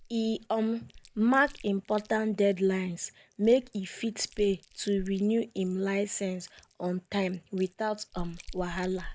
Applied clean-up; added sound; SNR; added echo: none; Chewing, mastication; 17 dB; none.